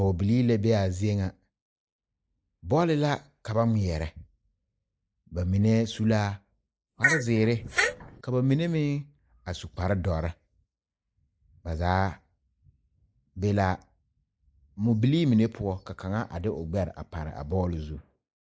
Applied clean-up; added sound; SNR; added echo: neural mask model Resemble Enhance denoiser.